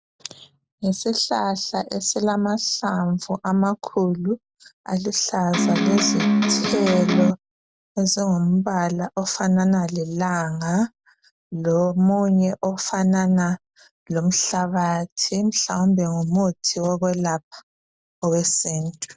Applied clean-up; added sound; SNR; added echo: none; Electric guitar; -2 dB; none.